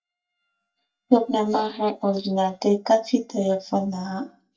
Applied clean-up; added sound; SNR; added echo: neural mask model DeepFilterNet 3.